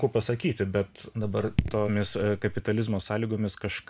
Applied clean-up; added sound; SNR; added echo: none; Raindrop / Drip; 5 dB; none.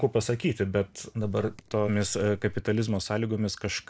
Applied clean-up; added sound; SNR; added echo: neural separator model SepFormer DNS4.